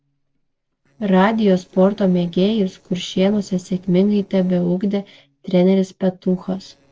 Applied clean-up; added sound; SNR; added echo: neural separator model SepFormer DNS4.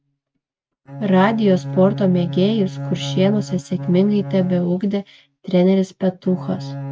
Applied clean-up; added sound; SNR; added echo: neural mask model RNNoise.